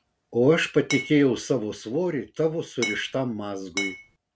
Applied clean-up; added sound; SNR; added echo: none; Glass; 7 dB; none.